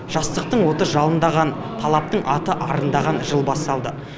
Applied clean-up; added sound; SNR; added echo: none; none; none; none.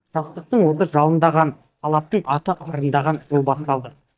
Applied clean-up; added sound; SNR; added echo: neural mask model DeepFilterNet 3.